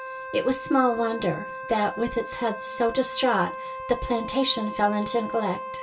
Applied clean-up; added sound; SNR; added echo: none; Wind instrument, woodwind instrument; 10 dB; reverberation time 0.2 s.